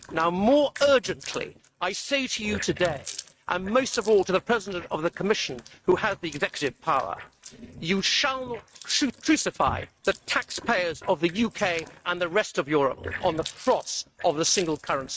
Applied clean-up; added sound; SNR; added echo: neural mask model RNNoise.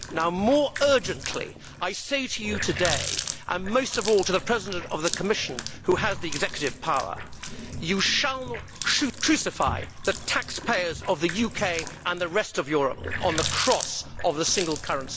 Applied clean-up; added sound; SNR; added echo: none; Water tap, faucet; 8 dB; none.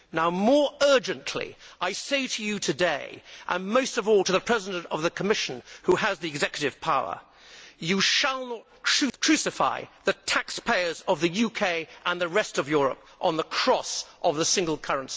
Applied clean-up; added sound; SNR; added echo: none; none; none; none.